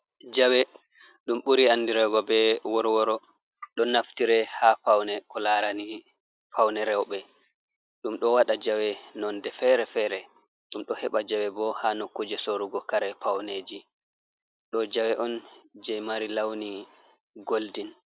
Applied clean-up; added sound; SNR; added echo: none; none; none; none.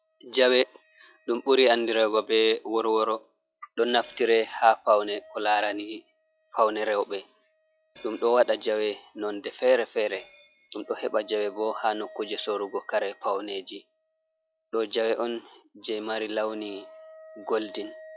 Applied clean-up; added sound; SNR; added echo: classical method log-MMSE.